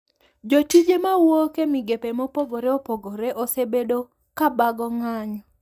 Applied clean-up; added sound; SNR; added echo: neural mask model DeepFilterNet 3.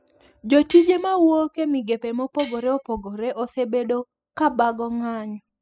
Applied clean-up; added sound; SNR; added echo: classical method spectral subtraction.